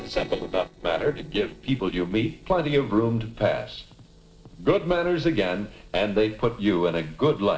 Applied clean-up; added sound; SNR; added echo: neural separator model SepFormer DNS4.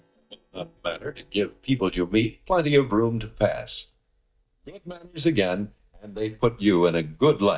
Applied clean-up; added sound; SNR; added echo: neural mask model DeepFilterNet 3.